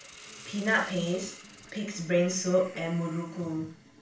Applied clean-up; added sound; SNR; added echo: none; Hiss; 18 dB; reverberation time 0.3 s.